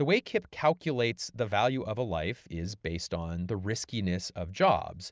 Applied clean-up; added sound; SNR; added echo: none; none; none; none.